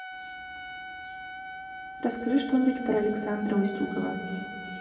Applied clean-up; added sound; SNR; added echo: none; Trumpet; 10 dB; reverberation time 2.9 s.